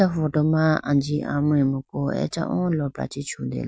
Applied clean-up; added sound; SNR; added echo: none; none; none; none.